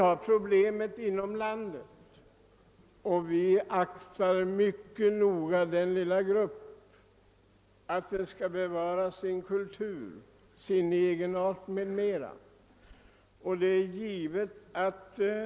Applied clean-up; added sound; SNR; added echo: none; none; none; none.